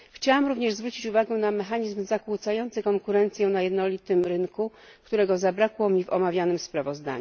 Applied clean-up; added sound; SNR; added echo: none; none; none; none.